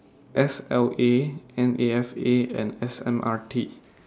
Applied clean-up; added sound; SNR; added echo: none; none; none; none.